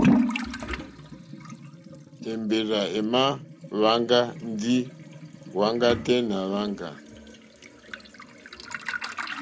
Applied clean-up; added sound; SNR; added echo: none; Toilet flush / Liquid; 4 dB; none.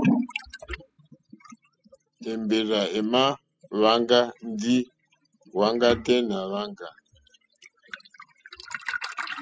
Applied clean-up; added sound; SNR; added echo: classical method spectral subtraction.